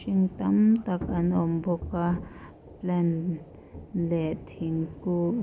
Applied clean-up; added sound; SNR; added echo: none; Thunder / Rain; 15 dB; none.